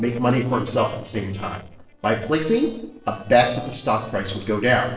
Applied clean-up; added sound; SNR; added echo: neural separator model SepFormer DNS4.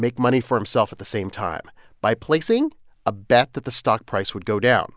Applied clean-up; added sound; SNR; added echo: none; none; none; none.